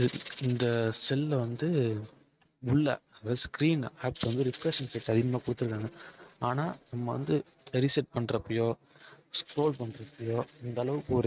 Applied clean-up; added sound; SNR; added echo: neural mask model RNNoise.